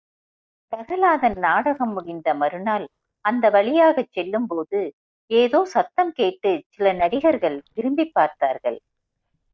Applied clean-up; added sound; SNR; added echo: neural mask model DeepFilterNet 3.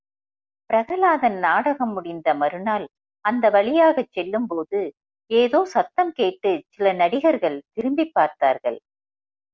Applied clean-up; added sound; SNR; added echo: none; none; none; none.